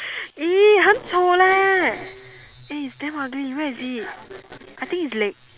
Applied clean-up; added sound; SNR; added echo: none; none; none; none.